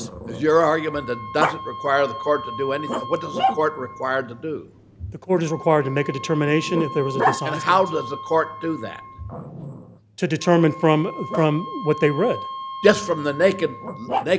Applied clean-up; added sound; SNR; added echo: none; Growling + Wind instrument, woodwind instrument; 8 dB; none.